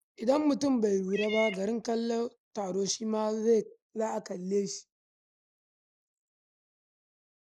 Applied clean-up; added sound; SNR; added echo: neural mask model Resemble Enhance denoiser.